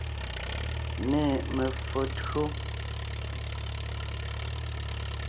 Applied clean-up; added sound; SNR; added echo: none; Engine; -1 dB; none.